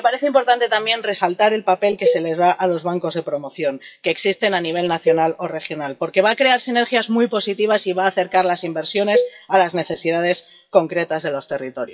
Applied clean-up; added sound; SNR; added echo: classical method WPE with log-MMSE.